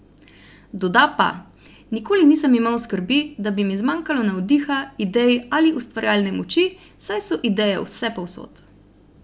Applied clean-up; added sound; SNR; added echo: none; none; none; none.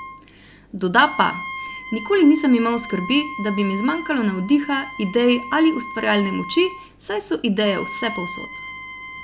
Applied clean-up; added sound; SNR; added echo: none; Wind instrument, woodwind instrument; 13 dB; none.